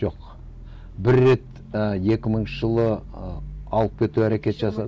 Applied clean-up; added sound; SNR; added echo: none; none; none; none.